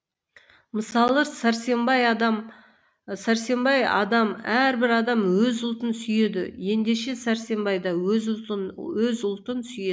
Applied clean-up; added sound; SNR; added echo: none; none; none; none.